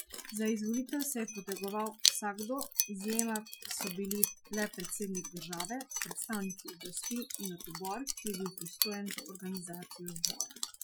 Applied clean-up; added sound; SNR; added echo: classical method Wiener filter.